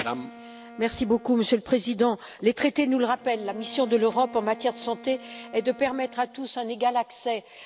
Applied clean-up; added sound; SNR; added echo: none; Bowed string instrument; 20 dB; none.